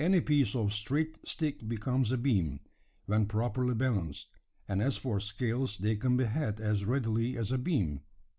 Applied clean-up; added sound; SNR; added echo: none; none; none; none.